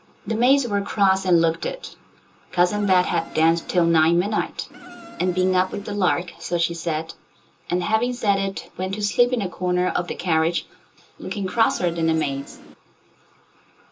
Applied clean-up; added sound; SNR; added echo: none; Insect; 17 dB; reverberation time 0.2 s.